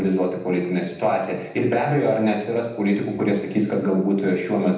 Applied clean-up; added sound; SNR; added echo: none; none; none; reverberation time 0.8 s.